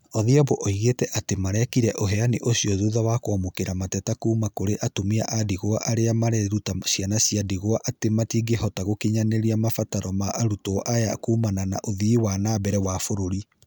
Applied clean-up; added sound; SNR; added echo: none; none; none; none.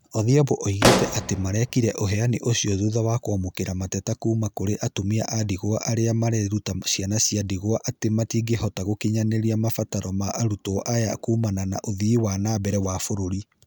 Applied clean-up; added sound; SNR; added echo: none; Explosion; 1 dB; none.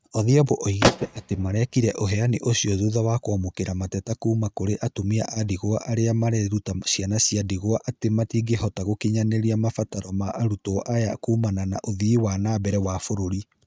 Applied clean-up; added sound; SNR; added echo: neural mask model RNNoise.